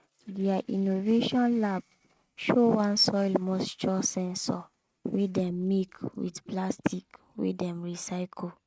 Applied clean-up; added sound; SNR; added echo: neural mask model RNNoise.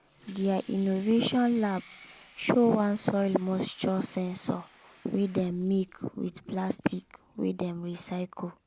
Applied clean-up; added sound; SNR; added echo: none; Sink (filling or washing) / Water tap, faucet; 19 dB; none.